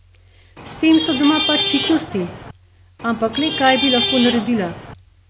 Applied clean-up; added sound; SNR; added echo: none; Traffic noise, roadway noise / Vehicle horn, car horn, honking; 3 dB; none.